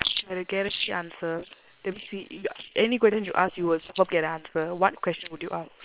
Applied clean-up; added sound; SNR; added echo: neural separator model SepFormer WHAM!.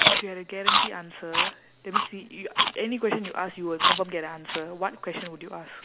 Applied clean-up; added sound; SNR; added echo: none; Chewing, mastication; -5 dB; none.